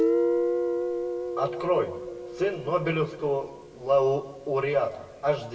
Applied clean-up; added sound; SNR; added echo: none; Guitar; 2 dB; reverberation time 0.9 s.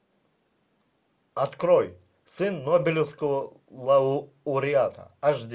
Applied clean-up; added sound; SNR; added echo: none; none; none; none.